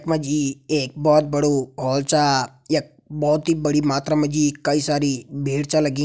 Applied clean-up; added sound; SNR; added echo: none; none; none; none.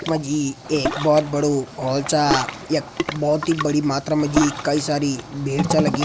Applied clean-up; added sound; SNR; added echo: none; Ocean; 6 dB; none.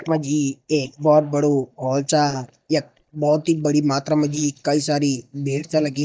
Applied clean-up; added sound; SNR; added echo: neural mask model DeepFilterNet 3.